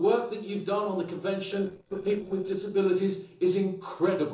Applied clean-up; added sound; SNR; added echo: neural separator model SepFormer DNS4.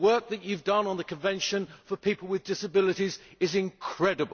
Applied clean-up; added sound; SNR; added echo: none; none; none; none.